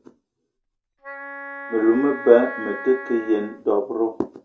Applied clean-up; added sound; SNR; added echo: none; Wind instrument, woodwind instrument; 13 dB; reverberation time 0.2 s.